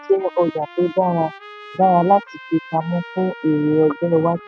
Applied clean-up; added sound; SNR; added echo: none; Trumpet; 19 dB; none.